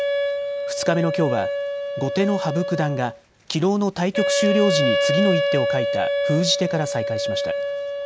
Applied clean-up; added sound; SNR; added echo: none; Wind instrument, woodwind instrument; 0 dB; none.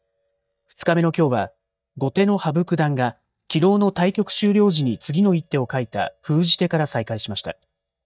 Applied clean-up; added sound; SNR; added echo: neural mask model DeepFilterNet 3.